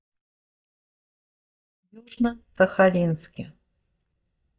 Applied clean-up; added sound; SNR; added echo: neural mask model DeepFilterNet 3.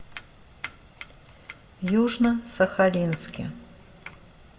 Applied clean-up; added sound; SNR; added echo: none; Domestic sounds, home sounds; 19 dB; reverberation time 1.8 s.